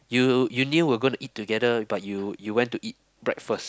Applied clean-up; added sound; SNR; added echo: none; none; none; none.